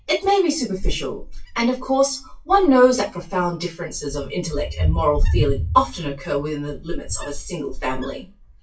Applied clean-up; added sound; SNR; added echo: classical method WPE with log-MMSE.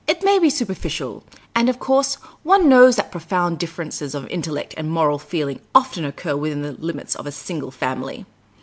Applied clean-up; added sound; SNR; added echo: none; none; none; none.